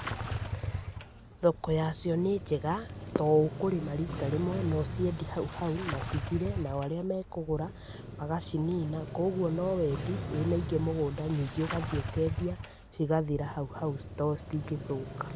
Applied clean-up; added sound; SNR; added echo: none; Engine starting / Motorcycle; 7 dB; none.